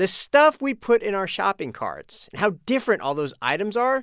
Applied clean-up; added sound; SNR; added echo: none; none; none; none.